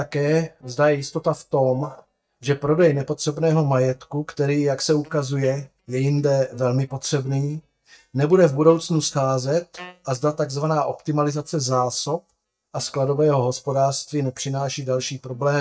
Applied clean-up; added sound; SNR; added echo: neural mask model DeepFilterNet 3.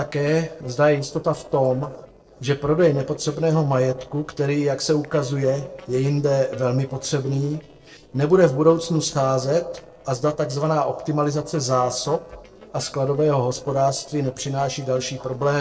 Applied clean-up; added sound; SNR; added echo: neural separator model SepFormer DNS4.